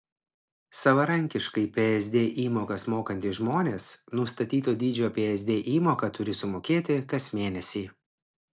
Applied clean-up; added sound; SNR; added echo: none; none; none; none.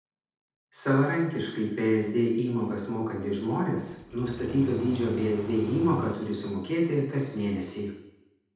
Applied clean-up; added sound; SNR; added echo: none; Engine starting; 11 dB; reverberation time 0.8 s.